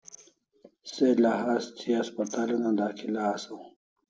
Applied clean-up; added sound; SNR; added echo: neural separator model SepFormer DNS4.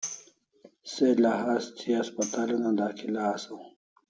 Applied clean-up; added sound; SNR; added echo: none; Tambourine; 16 dB; none.